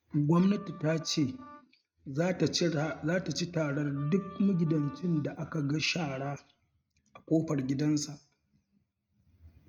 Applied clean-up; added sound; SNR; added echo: neural mask model RNNoise.